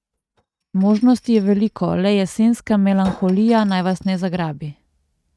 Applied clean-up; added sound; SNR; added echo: neural mask model RNNoise.